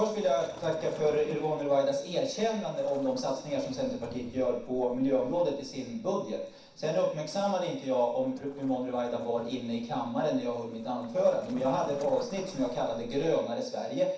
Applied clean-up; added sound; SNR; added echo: none; Waves, surf; 20 dB; reverberation time 0.7 s.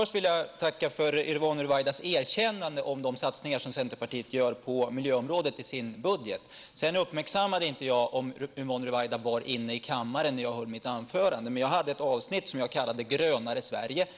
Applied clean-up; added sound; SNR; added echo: none; none; none; none.